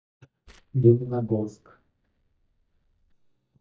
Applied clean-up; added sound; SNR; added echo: neural mask model DeepFilterNet 3.